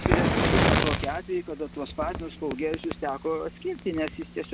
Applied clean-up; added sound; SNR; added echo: none; Fire; -3 dB; none.